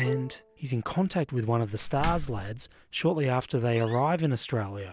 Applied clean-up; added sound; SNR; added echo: none; Bowed string instrument + Slam; 11 dB; none.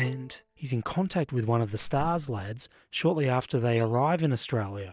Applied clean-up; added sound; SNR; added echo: neural mask model DeepFilterNet 3.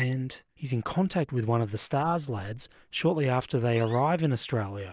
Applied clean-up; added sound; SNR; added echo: neural mask model Resemble Enhance denoiser.